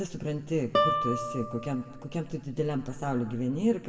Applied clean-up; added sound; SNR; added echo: none; Guitar; 2 dB; reverberation time 1.4 s.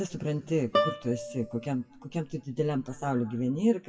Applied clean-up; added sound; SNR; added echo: classical method WPE with log-MMSE.